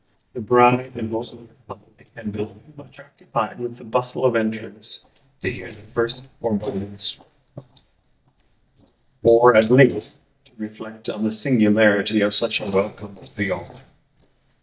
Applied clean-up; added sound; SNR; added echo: neural mask model DeepFilterNet 3.